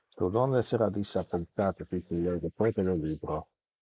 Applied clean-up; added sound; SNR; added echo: neural mask model Resemble Enhance denoiser.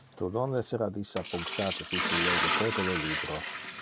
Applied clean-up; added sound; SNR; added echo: none; Liquid; -1 dB; none.